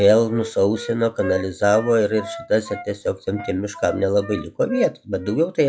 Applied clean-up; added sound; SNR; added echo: classical method log-MMSE.